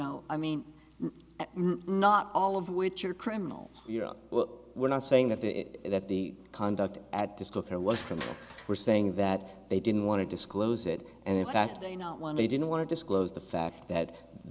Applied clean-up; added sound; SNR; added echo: none; Crushing; 18 dB; none.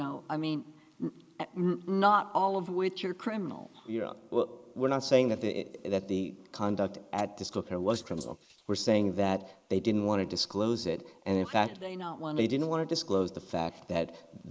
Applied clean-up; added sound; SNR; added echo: neural mask model Resemble Enhance denoiser.